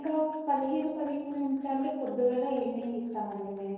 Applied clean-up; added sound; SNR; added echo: neural separator model SepFormer DNS4.